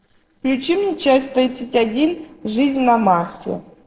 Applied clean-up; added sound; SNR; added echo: neural separator model SepFormer DNS4.